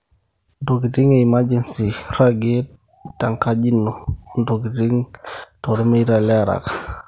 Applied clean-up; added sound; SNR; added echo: none; none; none; none.